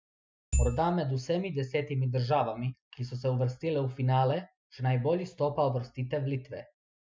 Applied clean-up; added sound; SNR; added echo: classical method Wiener filter.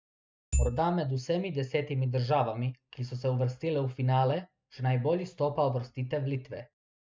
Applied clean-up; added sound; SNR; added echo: neural mask model RNNoise.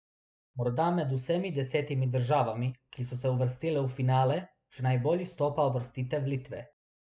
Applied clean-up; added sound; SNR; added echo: none; none; none; none.